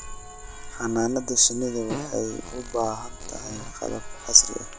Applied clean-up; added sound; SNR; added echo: none; Church bell + Fart; 11 dB; none.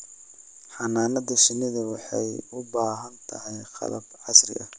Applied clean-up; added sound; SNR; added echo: none; none; none; none.